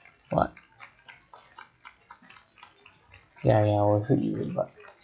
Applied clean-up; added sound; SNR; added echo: classical method log-MMSE.